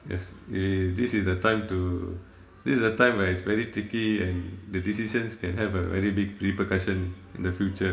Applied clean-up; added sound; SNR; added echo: none; none; none; reverberation time 1.7 s.